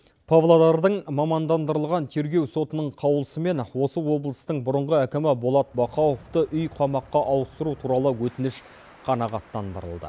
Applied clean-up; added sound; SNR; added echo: none; none; none; none.